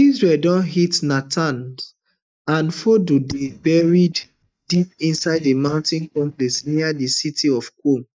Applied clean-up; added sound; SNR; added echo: neural mask model DeepFilterNet 3.